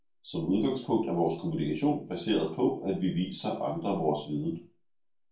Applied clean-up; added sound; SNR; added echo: none; none; none; reverberation time 0.3 s.